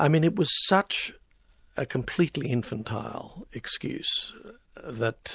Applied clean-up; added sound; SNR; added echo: none; none; none; none.